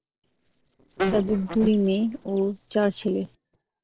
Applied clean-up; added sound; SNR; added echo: neural separator model SepFormer DNS4.